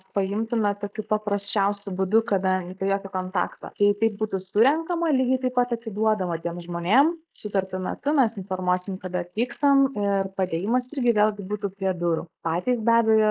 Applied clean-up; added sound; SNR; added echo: neural mask model Resemble Enhance denoiser.